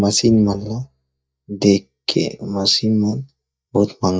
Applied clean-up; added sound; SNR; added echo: neural mask model DeepFilterNet 3.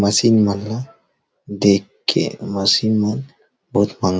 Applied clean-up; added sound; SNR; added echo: none; none; none; none.